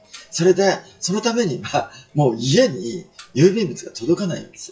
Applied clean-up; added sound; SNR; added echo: classical method WPE with log-MMSE.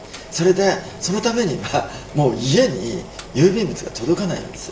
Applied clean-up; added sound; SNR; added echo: none; Boiling; 17 dB; reverberation time 0.5 s.